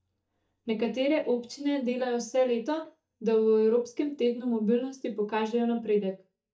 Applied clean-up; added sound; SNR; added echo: neural mask model DeepFilterNet 3.